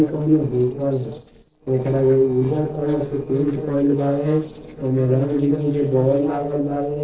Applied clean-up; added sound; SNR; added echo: neural separator model SepFormer DNS4.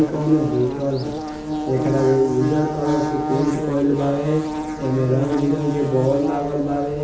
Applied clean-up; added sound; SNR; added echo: none; Buzz / Bird; 5 dB; reverberation time 0.6 s.